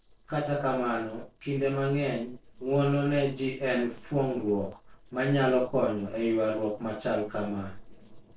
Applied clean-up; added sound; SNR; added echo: neural separator model SepFormer DNS4.